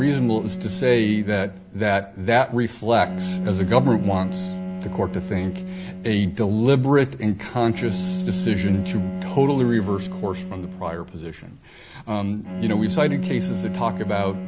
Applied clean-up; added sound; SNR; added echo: none; Bowed string instrument; 7 dB; none.